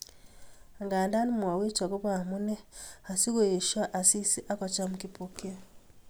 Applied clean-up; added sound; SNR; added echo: none; none; none; none.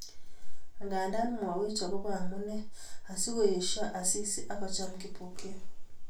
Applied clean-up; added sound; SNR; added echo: none; none; none; reverberation time 0.2 s.